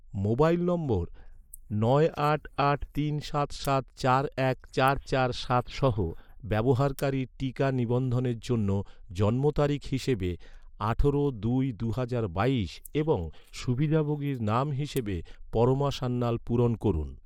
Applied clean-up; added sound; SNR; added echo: neural mask model Resemble Enhance denoiser.